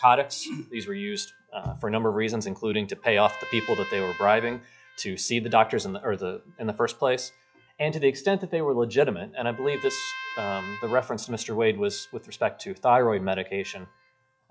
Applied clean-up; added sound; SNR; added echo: classical method log-MMSE.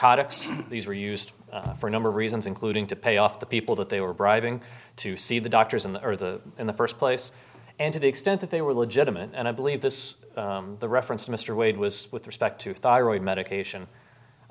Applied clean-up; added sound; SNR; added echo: none; none; none; none.